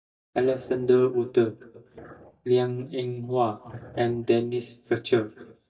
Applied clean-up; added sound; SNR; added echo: neural mask model DeepFilterNet 3.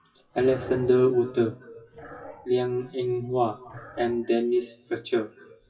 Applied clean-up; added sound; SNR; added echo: classical method WPE with log-MMSE.